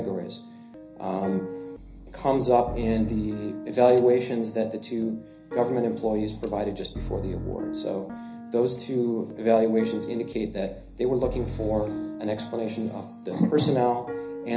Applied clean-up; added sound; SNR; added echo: none; Piano; 10 dB; reverberation time 0.5 s.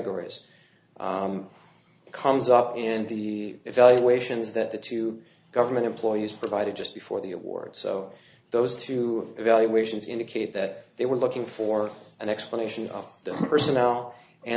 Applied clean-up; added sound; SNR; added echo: none; none; none; none.